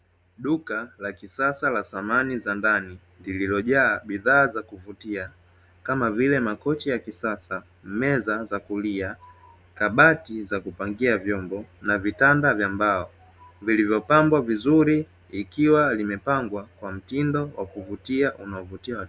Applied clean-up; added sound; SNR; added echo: none; none; none; none.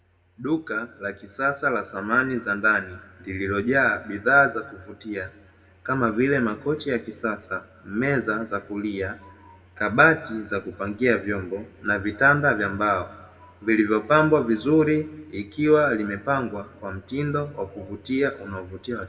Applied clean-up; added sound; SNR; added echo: none; none; none; reverberation time 0.8 s.